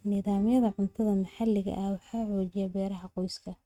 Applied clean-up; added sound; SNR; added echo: neural mask model RNNoise.